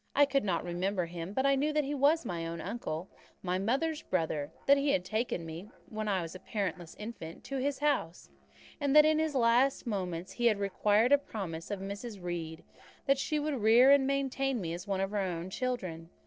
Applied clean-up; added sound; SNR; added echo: neural separator model SepFormer DNS4.